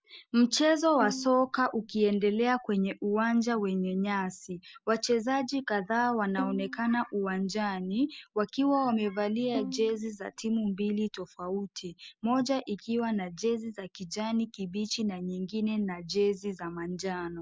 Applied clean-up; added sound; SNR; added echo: none; Bowed string instrument; 12 dB; none.